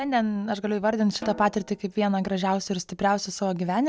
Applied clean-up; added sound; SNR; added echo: none; Snare drum; 18 dB; none.